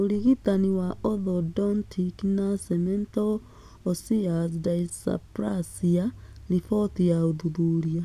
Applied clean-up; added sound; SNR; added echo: none; none; none; none.